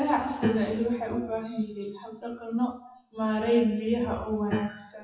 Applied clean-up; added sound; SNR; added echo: classical method WPE with log-MMSE.